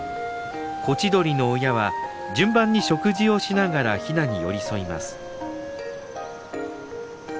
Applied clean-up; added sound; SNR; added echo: none; none; none; none.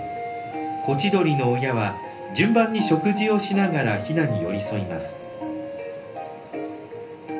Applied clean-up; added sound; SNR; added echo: none; none; none; reverberation time 0.3 s.